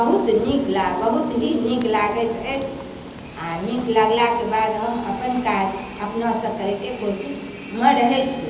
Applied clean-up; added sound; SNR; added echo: none; Rain / Train; 12 dB; reverberation time 0.8 s.